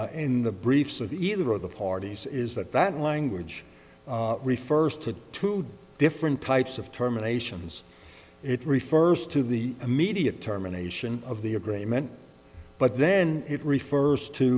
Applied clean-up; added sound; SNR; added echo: none; none; none; none.